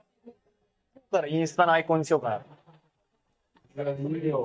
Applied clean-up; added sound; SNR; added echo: neural mask model DeepFilterNet 3.